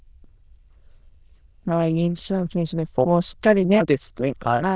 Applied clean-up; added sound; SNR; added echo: neural diffusion model UNIVERSE++.